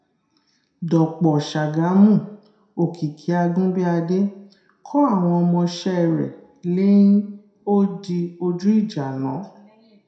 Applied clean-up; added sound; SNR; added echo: none; none; none; reverberation time 0.6 s.